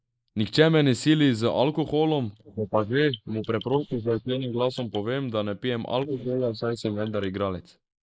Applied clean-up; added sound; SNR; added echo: neural mask model Resemble Enhance denoiser.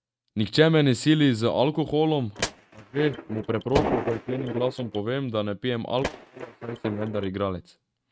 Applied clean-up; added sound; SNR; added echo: neural mask model RNNoise.